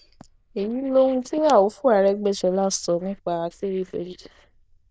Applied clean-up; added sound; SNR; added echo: neural diffusion model UNIVERSE++.